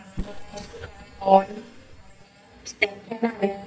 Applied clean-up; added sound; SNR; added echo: neural mask model DeepFilterNet 3.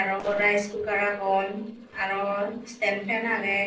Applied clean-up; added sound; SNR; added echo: neural separator model SepFormer DNS4.